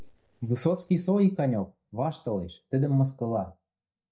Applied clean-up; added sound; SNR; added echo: neural mask model DeepFilterNet 3.